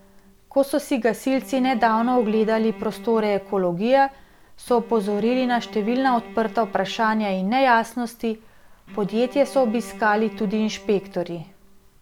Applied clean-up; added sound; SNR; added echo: none; Bowed string instrument; 19 dB; none.